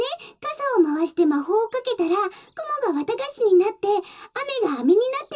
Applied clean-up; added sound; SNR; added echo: none; none; none; reverberation time 0.2 s.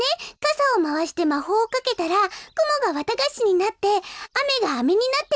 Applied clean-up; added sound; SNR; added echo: none; none; none; none.